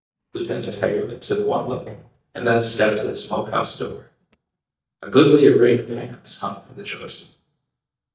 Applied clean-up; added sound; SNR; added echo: neural mask model DeepFilterNet 3.